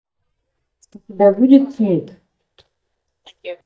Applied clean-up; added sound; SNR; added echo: neural mask model DeepFilterNet 3.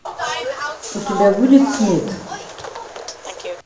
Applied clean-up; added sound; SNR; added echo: none; Bus; 8 dB; reverberation time 0.7 s.